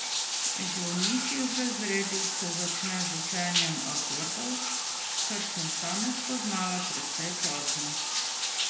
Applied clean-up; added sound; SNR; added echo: none; Bathtub (filling or washing); -4 dB; reverberation time 0.7 s.